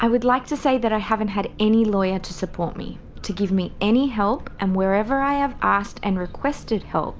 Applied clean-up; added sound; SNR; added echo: none; none; none; none.